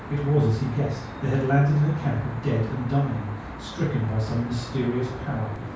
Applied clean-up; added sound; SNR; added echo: none; Traffic noise, roadway noise; 11 dB; reverberation time 0.5 s.